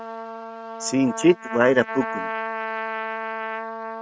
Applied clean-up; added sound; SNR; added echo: neural mask model RNNoise.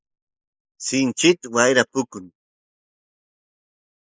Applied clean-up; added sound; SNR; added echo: neural mask model Resemble Enhance denoiser.